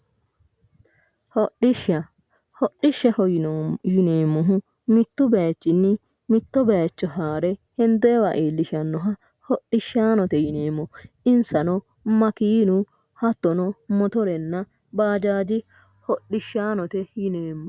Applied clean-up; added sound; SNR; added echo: none; none; none; none.